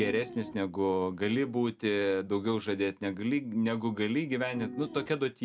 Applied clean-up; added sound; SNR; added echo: none; Piano; 10 dB; none.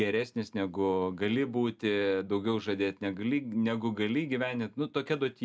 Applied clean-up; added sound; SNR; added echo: none; none; none; none.